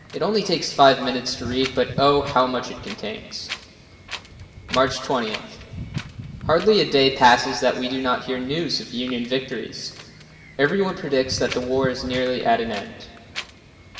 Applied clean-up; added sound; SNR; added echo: none; Wind; 14 dB; reverberation time 1.8 s.